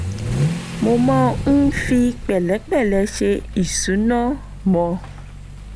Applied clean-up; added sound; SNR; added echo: none; Accelerating, revving, vroom / Vehicle; 7 dB; none.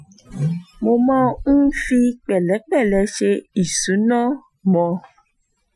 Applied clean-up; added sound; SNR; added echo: classical method Wiener filter.